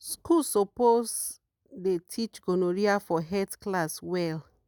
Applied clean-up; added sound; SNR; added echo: none; none; none; none.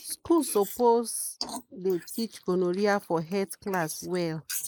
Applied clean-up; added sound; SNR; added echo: neural mask model Resemble Enhance denoiser.